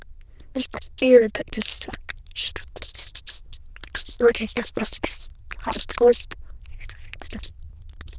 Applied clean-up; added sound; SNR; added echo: neural diffusion model UNIVERSE++.